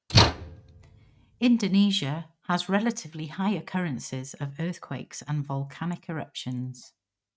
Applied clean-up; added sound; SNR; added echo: neural mask model RNNoise.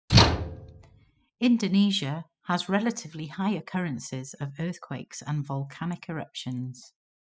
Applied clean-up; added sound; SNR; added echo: classical method spectral subtraction.